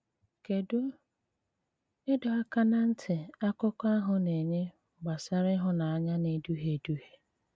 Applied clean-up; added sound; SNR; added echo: none; none; none; none.